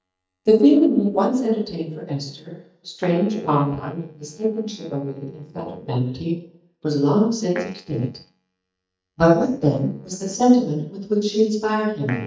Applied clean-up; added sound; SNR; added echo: neural mask model DeepFilterNet 3.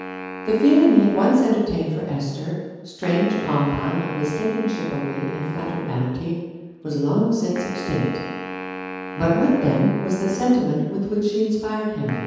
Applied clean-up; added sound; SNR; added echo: none; Wind instrument, woodwind instrument; 12 dB; reverberation time 1.2 s.